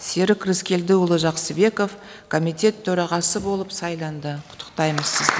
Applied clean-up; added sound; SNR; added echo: none; none; none; none.